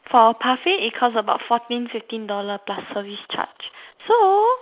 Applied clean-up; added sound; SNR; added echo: neural mask model Resemble Enhance denoiser.